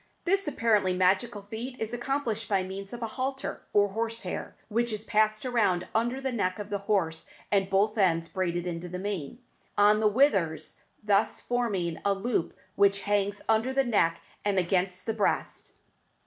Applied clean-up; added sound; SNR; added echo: none; none; none; none.